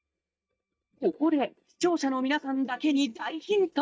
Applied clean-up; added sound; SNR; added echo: neural mask model DeepFilterNet 3.